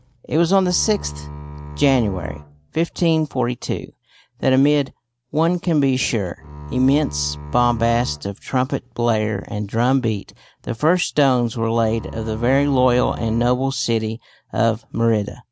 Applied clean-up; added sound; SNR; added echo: none; Bowed string instrument; 12 dB; none.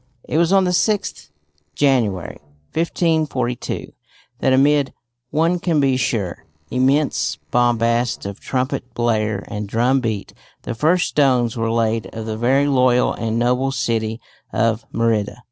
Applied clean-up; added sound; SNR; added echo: neural separator model SepFormer DNS4.